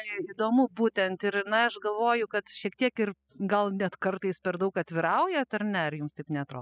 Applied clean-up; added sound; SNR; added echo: classical method spectral subtraction.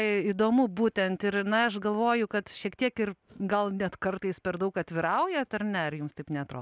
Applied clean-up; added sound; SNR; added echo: none; none; none; none.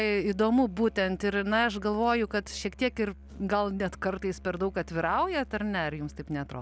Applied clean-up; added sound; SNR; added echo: none; Musical instrument; 19 dB; none.